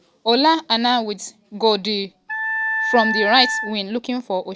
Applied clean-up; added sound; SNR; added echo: none; Wind instrument, woodwind instrument; 4 dB; none.